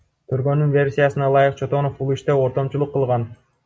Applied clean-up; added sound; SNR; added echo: none; none; none; none.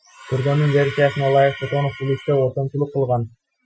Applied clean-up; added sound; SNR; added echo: classical method Wiener filter.